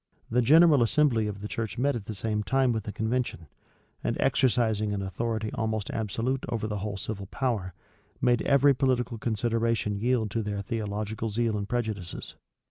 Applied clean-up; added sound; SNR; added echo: none; none; none; none.